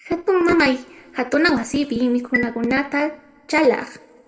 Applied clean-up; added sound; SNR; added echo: none; Chime; 12 dB; reverberation time 1.0 s.